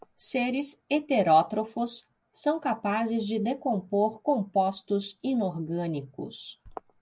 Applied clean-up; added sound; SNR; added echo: none; none; none; none.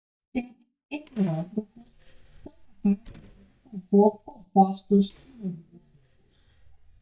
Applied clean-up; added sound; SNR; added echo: neural mask model DeepFilterNet 3.